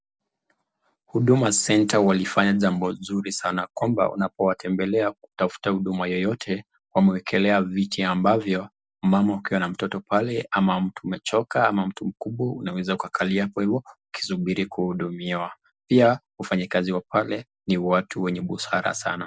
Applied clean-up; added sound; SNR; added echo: none; none; none; none.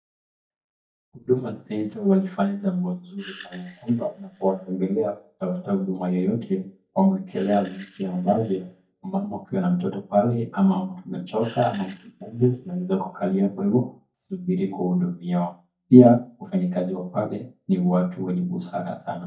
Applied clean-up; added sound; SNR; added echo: neural mask model DeepFilterNet 3.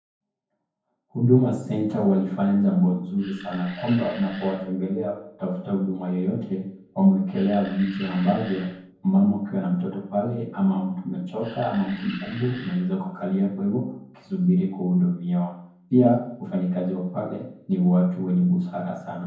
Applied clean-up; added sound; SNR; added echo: none; Animal; 18 dB; reverberation time 0.9 s.